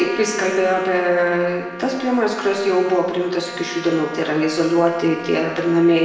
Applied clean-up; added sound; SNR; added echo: none; Trumpet; 14 dB; reverberation time 1.2 s.